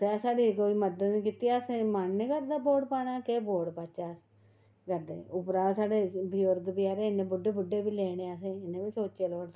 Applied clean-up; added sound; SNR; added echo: none; none; none; none.